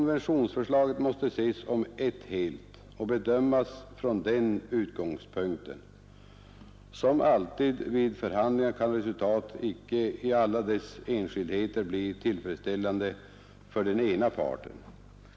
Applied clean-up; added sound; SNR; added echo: none; none; none; none.